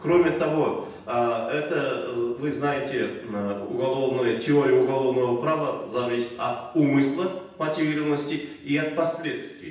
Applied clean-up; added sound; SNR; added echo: none; none; none; reverberation time 0.9 s.